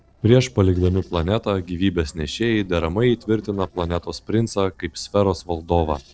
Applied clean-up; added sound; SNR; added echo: neural separator model SepFormer DNS4.